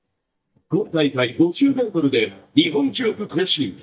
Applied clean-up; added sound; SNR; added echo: neural mask model DeepFilterNet 3.